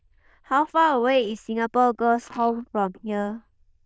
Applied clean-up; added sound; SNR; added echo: neural diffusion model UNIVERSE++.